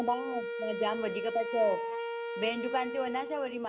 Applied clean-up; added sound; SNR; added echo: none; Wind instrument, woodwind instrument; 4 dB; none.